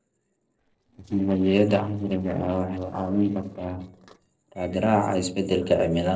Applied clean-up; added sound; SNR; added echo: neural separator model SepFormer DNS4.